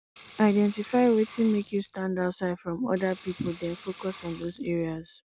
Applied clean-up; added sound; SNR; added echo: none; Sink (filling or washing) / Water; 19 dB; none.